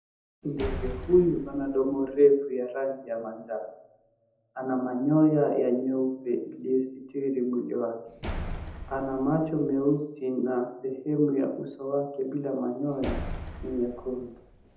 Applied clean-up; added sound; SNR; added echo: none; Slam; 10 dB; reverberation time 0.8 s.